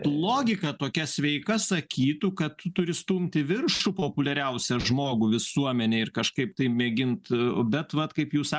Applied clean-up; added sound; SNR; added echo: none; none; none; none.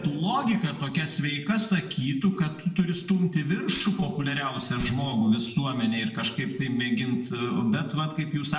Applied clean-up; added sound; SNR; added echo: none; none; none; reverberation time 0.7 s.